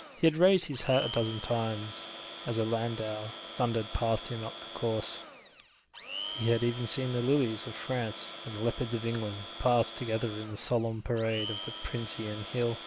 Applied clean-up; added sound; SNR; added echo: none; Domestic sounds, home sounds; 11 dB; none.